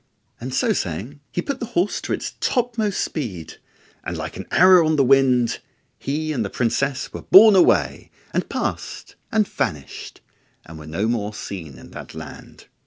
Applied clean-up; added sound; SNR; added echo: none; none; none; none.